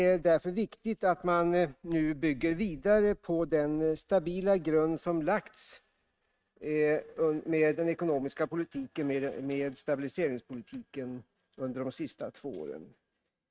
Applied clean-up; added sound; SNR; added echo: neural mask model RNNoise.